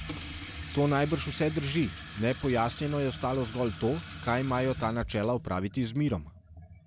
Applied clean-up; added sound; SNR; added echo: none; Sink (filling or washing) / Water tap, faucet; 12 dB; none.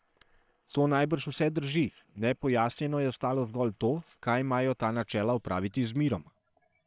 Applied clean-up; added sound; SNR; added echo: neural separator model SepFormer WHAM!.